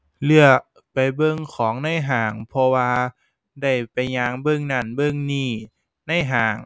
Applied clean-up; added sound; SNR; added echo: none; none; none; none.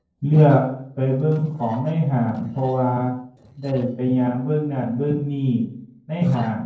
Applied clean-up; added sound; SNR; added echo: neural separator model SepFormer DNS4.